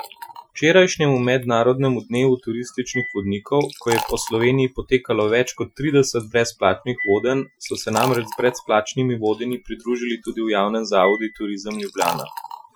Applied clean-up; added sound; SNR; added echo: classical method Wiener filter.